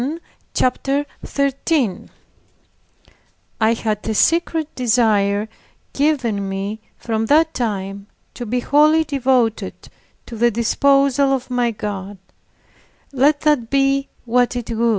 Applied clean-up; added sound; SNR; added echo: none; none; none; none.